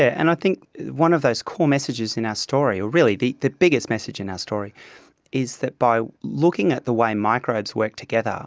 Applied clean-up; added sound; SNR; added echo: none; none; none; none.